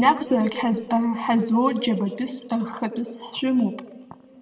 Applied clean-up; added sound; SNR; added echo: none; none; none; reverberation time 1.6 s.